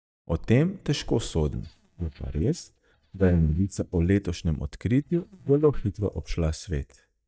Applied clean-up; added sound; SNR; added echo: neural mask model DeepFilterNet 3.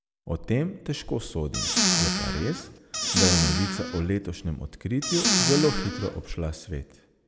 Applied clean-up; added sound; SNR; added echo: none; Squeak / Cupboard open or close; -3 dB; none.